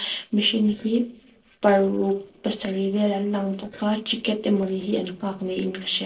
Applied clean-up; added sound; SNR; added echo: neural separator model SepFormer DNS4.